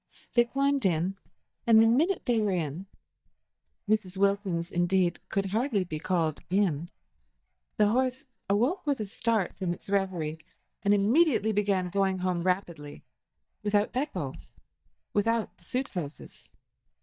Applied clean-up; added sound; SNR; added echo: neural mask model DeepFilterNet 3.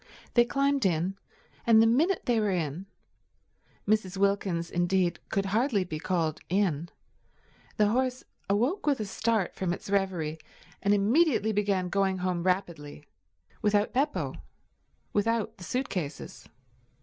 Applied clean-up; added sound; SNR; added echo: none; none; none; none.